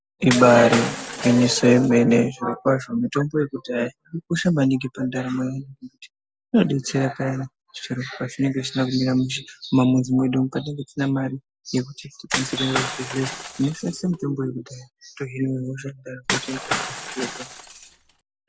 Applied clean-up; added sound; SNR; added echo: none; Shatter / Crushing; 8 dB; none.